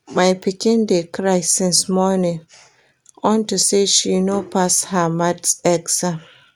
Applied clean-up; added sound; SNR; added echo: none; none; none; none.